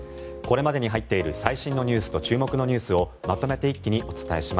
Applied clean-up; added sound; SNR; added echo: none; none; none; none.